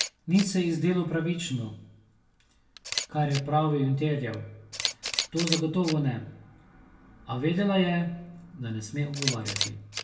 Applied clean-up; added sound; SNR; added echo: none; Camera; 9 dB; reverberation time 0.2 s.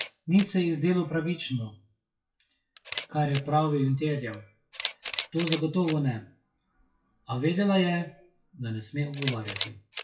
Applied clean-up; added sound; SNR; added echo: classical method WPE with log-MMSE.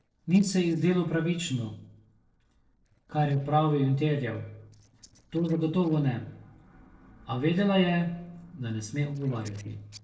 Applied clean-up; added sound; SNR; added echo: neural separator model SepFormer DNS4.